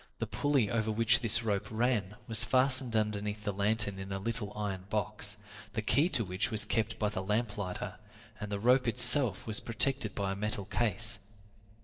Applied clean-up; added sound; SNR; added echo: neural separator model SepFormer DNS4.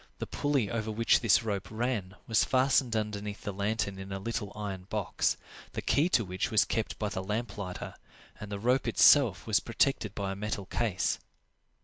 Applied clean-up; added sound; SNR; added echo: none; none; none; none.